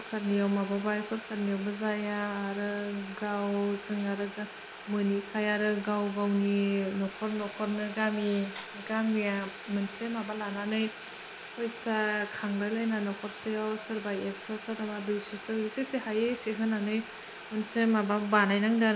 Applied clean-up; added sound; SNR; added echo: none; Boiling; 14 dB; none.